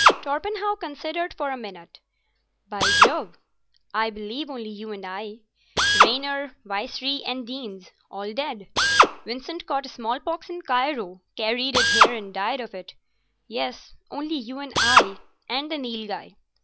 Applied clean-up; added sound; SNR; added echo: none; Drill; -4 dB; none.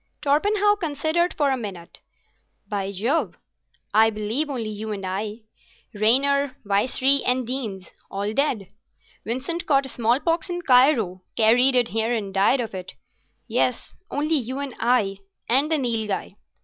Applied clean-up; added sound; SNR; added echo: none; none; none; none.